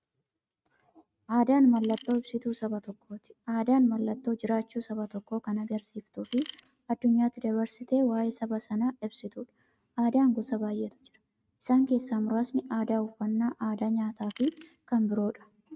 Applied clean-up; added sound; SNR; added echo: neural mask model RNNoise.